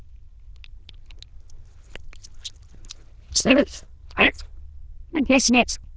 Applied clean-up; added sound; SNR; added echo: neural diffusion model UNIVERSE++.